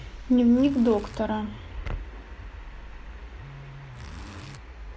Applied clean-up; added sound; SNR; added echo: none; Musical instrument + Zipper (clothing); 14 dB; none.